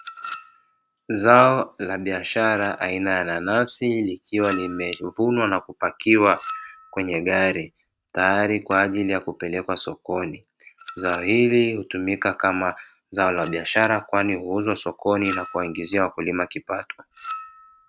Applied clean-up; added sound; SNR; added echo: none; Chink, clink; 16 dB; none.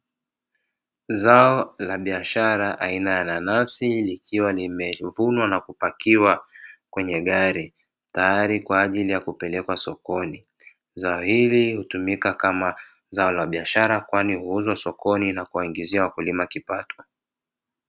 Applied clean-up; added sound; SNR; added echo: none; none; none; none.